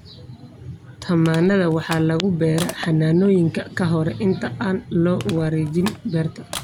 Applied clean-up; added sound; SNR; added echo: none; Crushing; 18 dB; none.